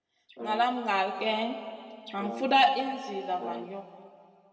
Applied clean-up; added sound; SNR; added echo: none; Brass instrument; 14 dB; reverberation time 2.1 s.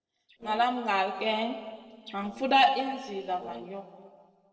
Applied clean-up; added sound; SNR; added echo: neural separator model SepFormer DNS4.